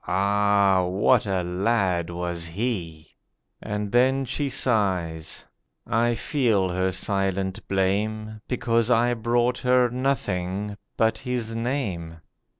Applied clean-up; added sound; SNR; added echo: none; none; none; none.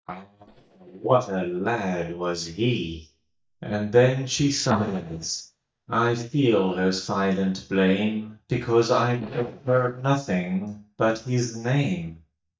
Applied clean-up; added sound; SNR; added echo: neural mask model DeepFilterNet 3.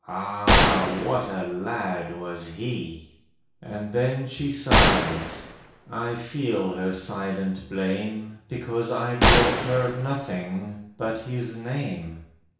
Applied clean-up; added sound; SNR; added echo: none; Gunshot, gunfire; -2 dB; reverberation time 0.6 s.